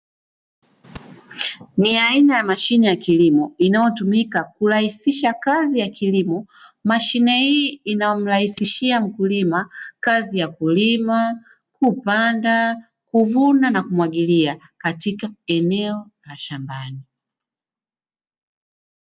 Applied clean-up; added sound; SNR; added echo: none; none; none; none.